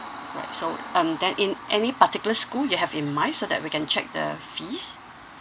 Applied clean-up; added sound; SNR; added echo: none; none; none; none.